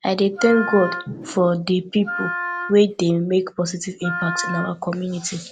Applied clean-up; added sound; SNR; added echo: none; Wind instrument, woodwind instrument; 9 dB; none.